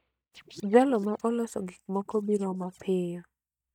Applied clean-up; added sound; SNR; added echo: neural mask model DeepFilterNet 3.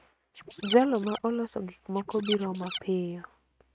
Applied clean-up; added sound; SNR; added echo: neural mask model RNNoise.